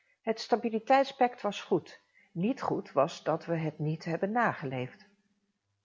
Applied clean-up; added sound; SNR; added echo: none; none; none; none.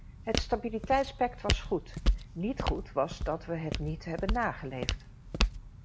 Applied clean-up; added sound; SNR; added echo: none; Walk, footsteps; 0 dB; none.